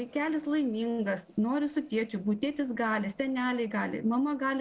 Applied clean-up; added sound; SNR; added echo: neural separator model SepFormer DNS4.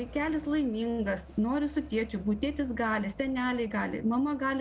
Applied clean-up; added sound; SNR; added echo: none; Alarm / Truck; 17 dB; none.